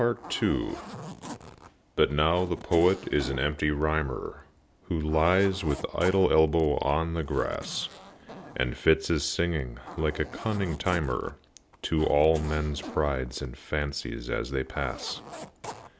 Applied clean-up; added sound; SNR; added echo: none; Zipper (clothing); 17 dB; none.